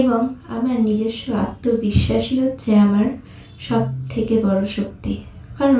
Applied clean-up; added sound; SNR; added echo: none; Piano; 13 dB; reverberation time 0.3 s.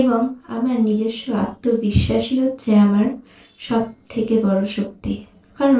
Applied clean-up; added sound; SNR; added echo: neural separator model SepFormer DNS4.